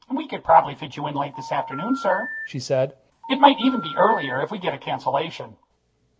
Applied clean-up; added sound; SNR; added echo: none; Telephone; 12 dB; none.